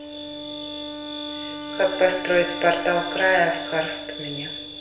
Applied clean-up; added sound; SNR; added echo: none; Wind instrument, woodwind instrument; 11 dB; reverberation time 0.8 s.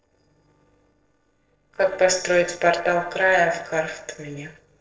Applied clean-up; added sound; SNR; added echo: neural separator model SepFormer DNS4.